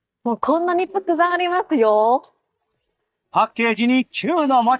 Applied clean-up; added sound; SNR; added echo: neural mask model DeepFilterNet 3.